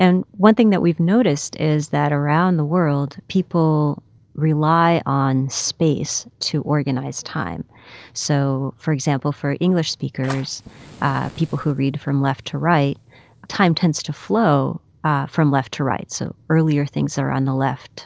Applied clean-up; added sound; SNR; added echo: neural separator model SepFormer DNS4.